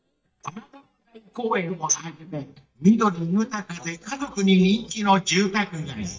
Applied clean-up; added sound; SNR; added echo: neural mask model DeepFilterNet 3.